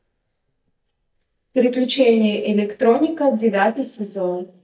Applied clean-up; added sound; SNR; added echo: neural mask model DeepFilterNet 3.